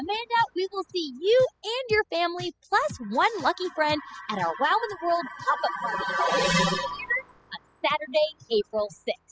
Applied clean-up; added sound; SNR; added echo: classical method spectral subtraction.